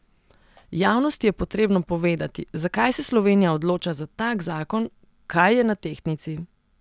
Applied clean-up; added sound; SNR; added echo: none; none; none; none.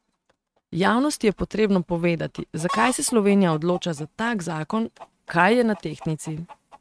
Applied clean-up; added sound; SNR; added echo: neural mask model RNNoise.